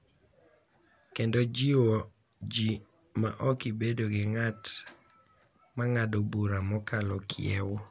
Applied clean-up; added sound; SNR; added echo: none; none; none; none.